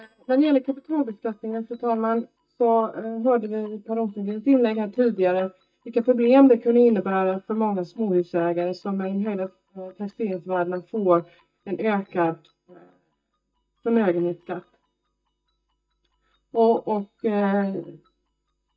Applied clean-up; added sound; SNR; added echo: neural mask model DeepFilterNet 3.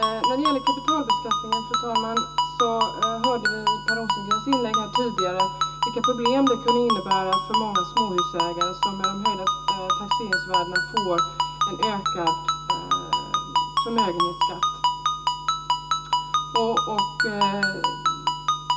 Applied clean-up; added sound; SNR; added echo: none; Ringtone; -4 dB; reverberation time 0.2 s.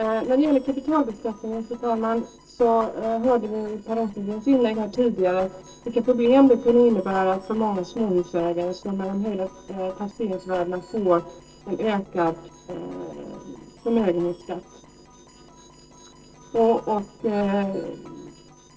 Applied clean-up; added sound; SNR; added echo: neural separator model SepFormer DNS4.